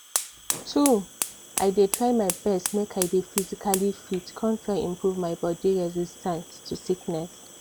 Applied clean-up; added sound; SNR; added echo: none; Fire; 9 dB; none.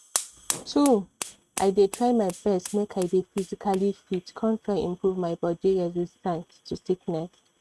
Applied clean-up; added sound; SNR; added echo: neural mask model RNNoise.